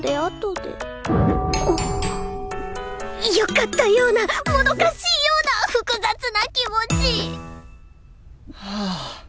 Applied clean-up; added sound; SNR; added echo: none; Dog; 18 dB; none.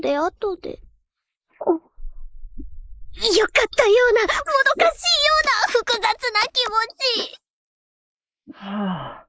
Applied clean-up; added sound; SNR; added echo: neural mask model Resemble Enhance denoiser.